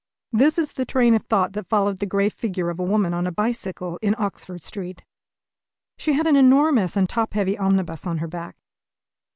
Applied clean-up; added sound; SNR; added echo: none; none; none; none.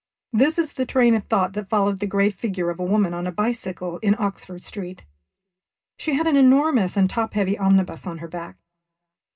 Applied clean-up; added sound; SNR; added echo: none; none; none; reverberation time 0.2 s.